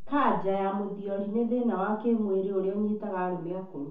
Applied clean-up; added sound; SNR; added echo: none; none; none; reverberation time 0.6 s.